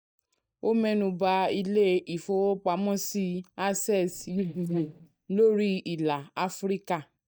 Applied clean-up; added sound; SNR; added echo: neural mask model DeepFilterNet 3.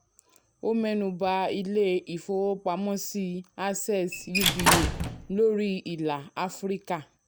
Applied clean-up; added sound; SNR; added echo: none; Squeak / Slam / Wood; -3 dB; none.